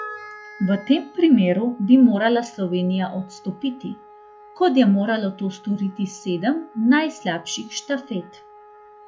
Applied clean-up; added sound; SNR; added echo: classical method log-MMSE.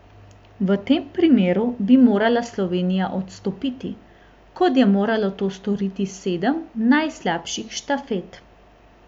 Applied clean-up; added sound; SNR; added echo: none; none; none; none.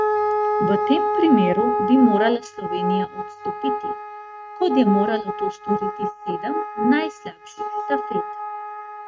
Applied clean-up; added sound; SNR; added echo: neural mask model RNNoise.